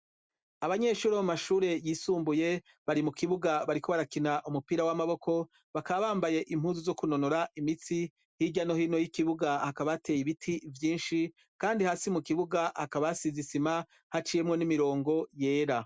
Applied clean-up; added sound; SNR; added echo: none; none; none; none.